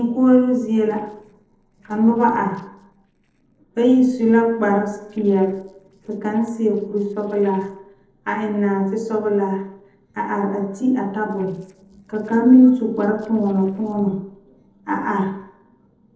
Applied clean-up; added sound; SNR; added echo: neural separator model SepFormer DNS4.